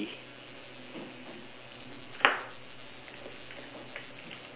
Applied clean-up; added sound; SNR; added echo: none; none; none; none.